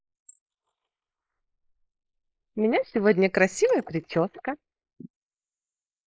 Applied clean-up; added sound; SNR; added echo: neural mask model Resemble Enhance denoiser.